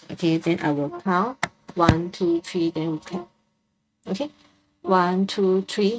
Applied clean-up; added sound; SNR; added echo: neural mask model RNNoise.